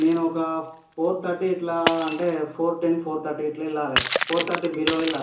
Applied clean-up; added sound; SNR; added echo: none; Shatter; 5 dB; reverberation time 0.7 s.